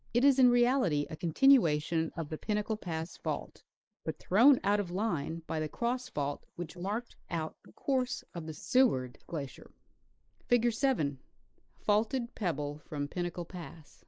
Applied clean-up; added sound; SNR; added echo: neural mask model Resemble Enhance denoiser.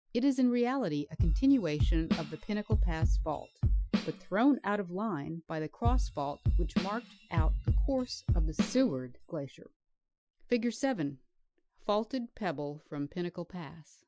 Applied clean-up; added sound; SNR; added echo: classical method Wiener filter.